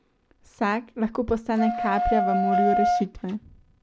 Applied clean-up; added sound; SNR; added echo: none; Wind instrument, woodwind instrument; -2 dB; none.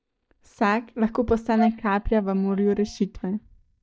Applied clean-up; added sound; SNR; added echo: neural mask model DeepFilterNet 3.